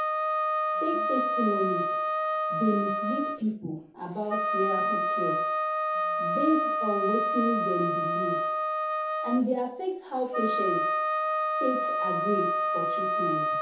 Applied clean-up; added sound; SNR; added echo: none; Wind instrument, woodwind instrument; -3 dB; reverberation time 0.5 s.